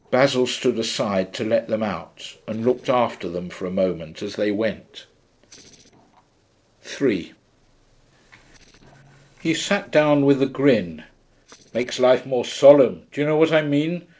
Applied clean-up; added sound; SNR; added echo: neural separator model SepFormer DNS4.